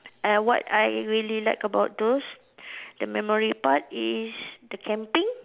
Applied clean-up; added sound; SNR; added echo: none; none; none; none.